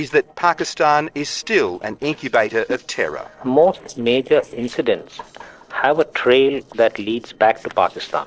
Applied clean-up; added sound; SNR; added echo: neural separator model SepFormer DNS4.